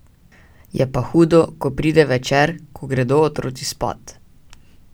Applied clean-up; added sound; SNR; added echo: none; none; none; none.